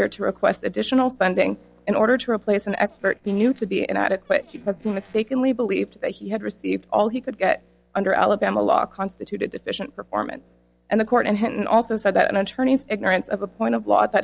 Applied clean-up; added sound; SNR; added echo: neural separator model SepFormer DNS4.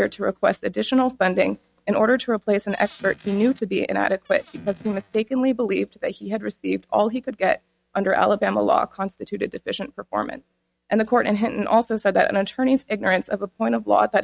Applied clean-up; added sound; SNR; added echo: neural mask model RNNoise.